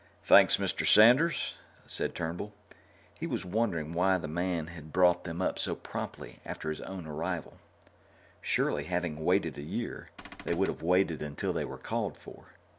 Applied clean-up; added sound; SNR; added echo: none; Cupboard open or close / Door; 14 dB; none.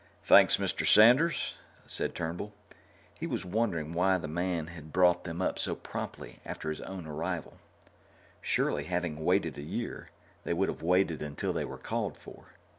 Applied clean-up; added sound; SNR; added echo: none; none; none; none.